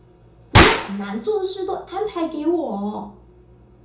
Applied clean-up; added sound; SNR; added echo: none; Gunshot, gunfire; -4 dB; reverberation time 0.6 s.